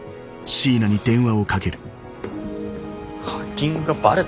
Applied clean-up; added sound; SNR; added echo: none; none; none; none.